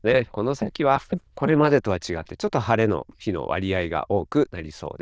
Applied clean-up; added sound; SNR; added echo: neural diffusion model UNIVERSE++.